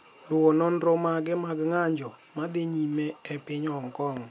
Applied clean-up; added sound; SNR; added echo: none; none; none; none.